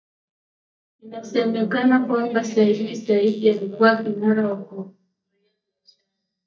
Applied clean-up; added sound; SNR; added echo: neural mask model DeepFilterNet 3.